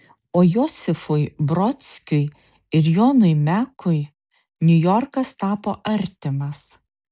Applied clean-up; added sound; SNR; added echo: none; none; none; none.